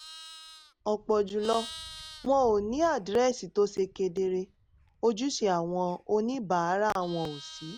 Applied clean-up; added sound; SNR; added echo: none; Livestock, farm animals, working animals; 19 dB; none.